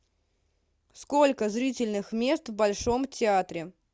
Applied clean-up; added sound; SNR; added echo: none; none; none; none.